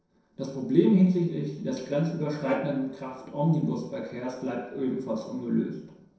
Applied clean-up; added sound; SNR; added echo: neural separator model SepFormer DNS4.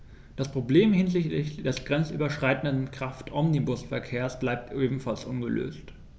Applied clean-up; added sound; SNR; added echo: none; none; none; none.